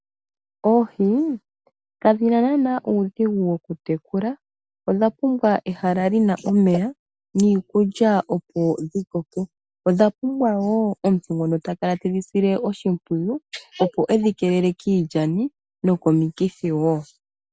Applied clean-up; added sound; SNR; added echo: none; none; none; none.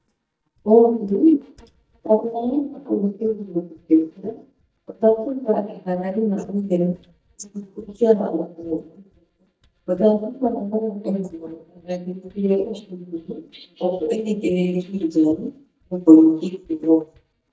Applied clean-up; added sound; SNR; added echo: neural mask model DeepFilterNet 3.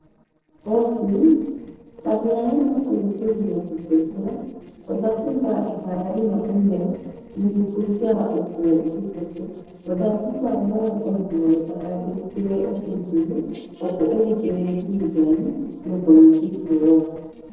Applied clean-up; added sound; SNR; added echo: neural separator model SepFormer DNS4.